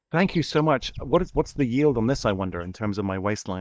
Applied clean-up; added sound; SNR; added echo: neural mask model DeepFilterNet 3.